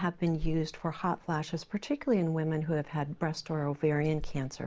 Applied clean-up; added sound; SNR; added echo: none; Liquid; 11 dB; none.